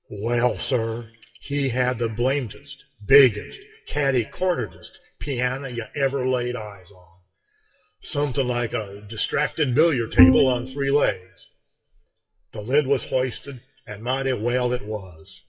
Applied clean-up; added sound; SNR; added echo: classical method WPE with log-MMSE.